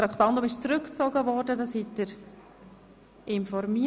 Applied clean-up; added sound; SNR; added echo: none; none; none; none.